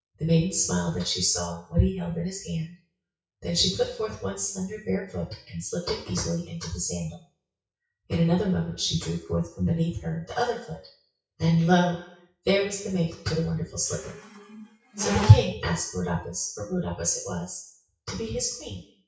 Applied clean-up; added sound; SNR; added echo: classical method WPE with log-MMSE.